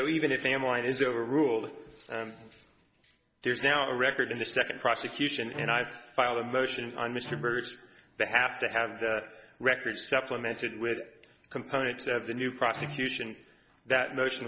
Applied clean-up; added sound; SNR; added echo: none; Bowed string instrument; 16 dB; none.